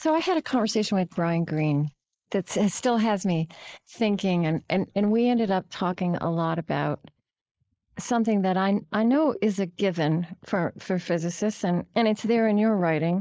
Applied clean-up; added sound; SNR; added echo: neural mask model Resemble Enhance denoiser.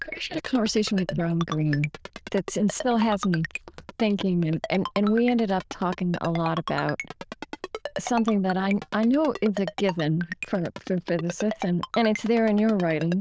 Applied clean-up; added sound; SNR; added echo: neural diffusion model UNIVERSE++.